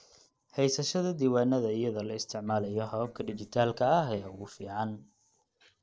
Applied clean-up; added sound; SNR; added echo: neural separator model SepFormer DNS4.